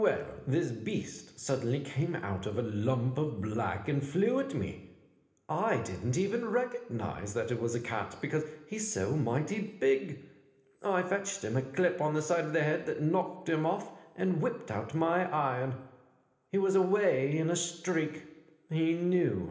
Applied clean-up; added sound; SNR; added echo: none; none; none; reverberation time 1.0 s.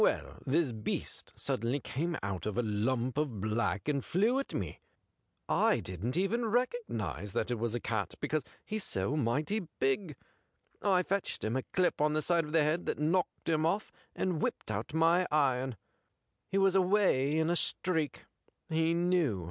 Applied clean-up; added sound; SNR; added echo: none; none; none; none.